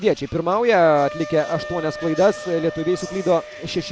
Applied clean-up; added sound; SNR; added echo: none; Wind instrument, woodwind instrument; 14 dB; none.